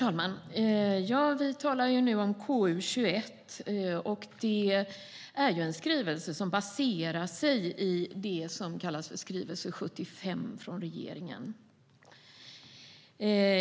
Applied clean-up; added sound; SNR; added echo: none; none; none; none.